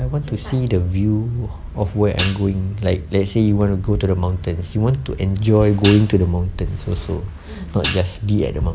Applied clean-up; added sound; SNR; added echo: none; Hi-hat; 11 dB; none.